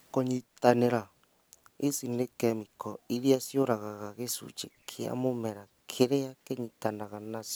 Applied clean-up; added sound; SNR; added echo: none; none; none; none.